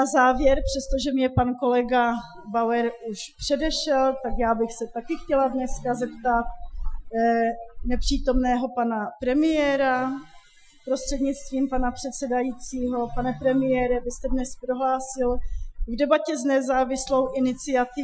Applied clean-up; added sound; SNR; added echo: classical method Wiener filter.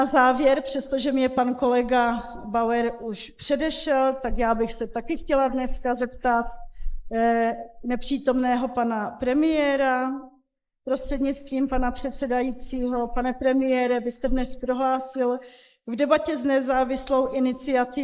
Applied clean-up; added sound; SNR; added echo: neural mask model Resemble Enhance denoiser.